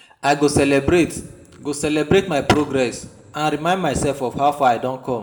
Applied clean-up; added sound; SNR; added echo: none; none; none; reverberation time 0.7 s.